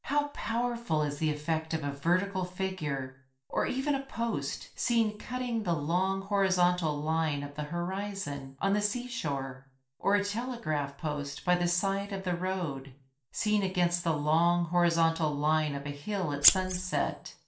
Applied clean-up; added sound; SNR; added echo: neural separator model SepFormer DNS4.